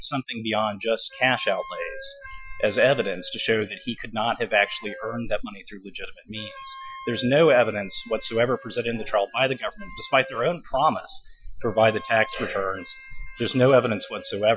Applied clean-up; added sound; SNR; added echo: classical method Wiener filter.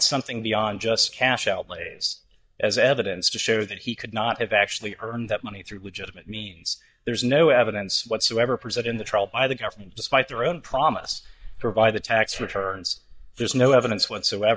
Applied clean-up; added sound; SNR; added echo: neural mask model DeepFilterNet 3.